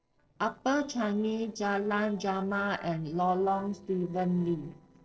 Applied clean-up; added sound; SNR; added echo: neural separator model SepFormer DNS4.